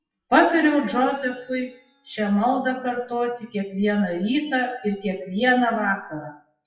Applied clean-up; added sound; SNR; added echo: classical method WPE with log-MMSE.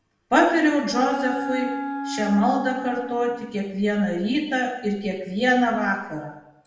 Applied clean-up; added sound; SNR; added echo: none; Wind instrument, woodwind instrument; 8 dB; reverberation time 0.7 s.